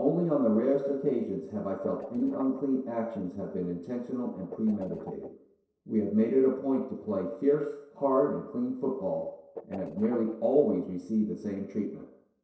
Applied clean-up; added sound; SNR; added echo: neural separator model SepFormer DNS4.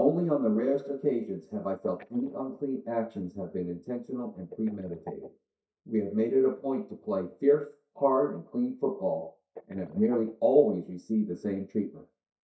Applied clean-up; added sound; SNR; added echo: neural mask model DeepFilterNet 3.